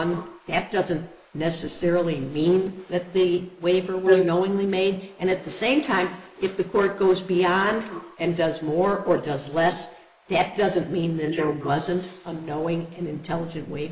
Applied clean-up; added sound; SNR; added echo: neural mask model Resemble Enhance denoiser.